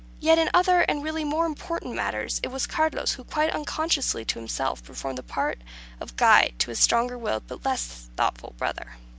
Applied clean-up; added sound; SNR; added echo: none; none; none; none.